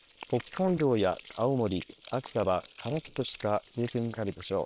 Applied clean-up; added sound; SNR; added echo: neural separator model SepFormer WHAM!.